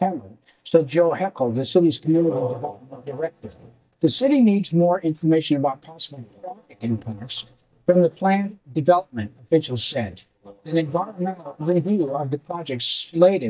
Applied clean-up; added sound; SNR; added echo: neural mask model DeepFilterNet 3.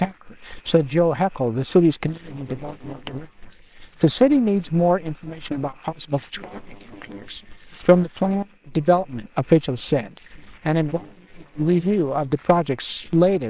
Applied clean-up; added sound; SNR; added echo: neural separator model SepFormer WHAMR!.